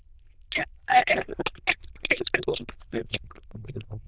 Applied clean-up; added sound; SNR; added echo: neural diffusion model UNIVERSE++.